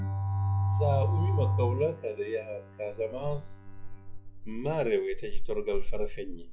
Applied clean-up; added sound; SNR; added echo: classical method log-MMSE.